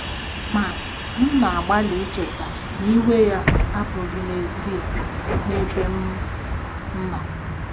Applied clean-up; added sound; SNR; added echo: none; Bus; 2 dB; none.